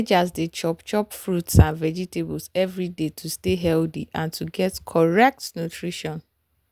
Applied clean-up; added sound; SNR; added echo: none; none; none; none.